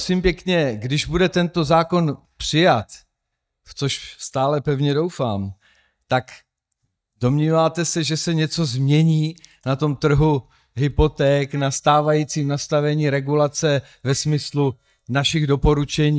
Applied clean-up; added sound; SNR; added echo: neural mask model DeepFilterNet 3.